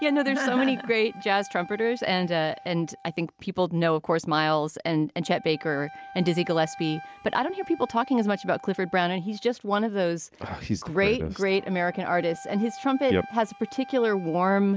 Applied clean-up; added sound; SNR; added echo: none; Wind instrument, woodwind instrument; 19 dB; none.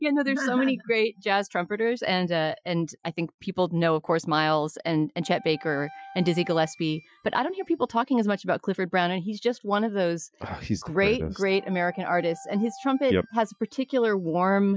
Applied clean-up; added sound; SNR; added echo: classical method Wiener filter.